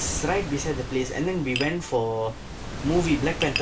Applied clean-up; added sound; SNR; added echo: none; Tap + Waves, surf; 6 dB; none.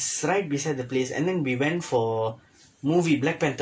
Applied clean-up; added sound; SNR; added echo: none; none; none; none.